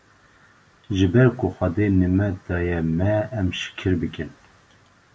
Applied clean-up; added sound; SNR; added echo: none; none; none; none.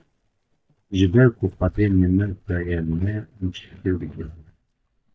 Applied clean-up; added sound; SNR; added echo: neural mask model DeepFilterNet 3.